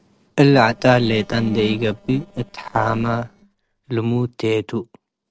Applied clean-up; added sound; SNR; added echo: neural separator model SepFormer DNS4.